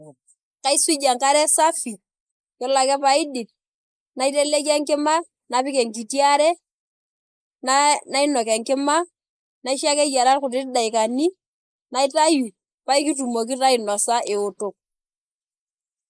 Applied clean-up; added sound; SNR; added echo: neural mask model Resemble Enhance denoiser.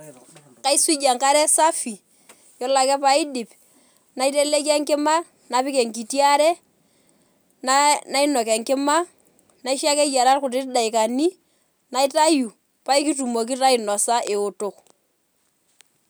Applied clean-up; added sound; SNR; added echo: none; none; none; none.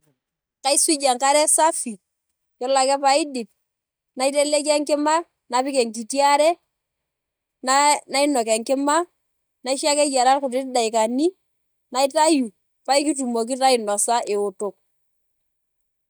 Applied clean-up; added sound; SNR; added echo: neural mask model DeepFilterNet 3.